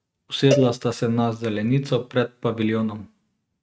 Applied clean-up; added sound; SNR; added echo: neural mask model RNNoise.